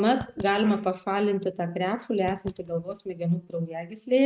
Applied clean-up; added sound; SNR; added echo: neural mask model RNNoise.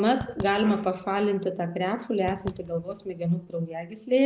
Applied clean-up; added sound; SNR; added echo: none; Fireworks; 17 dB; none.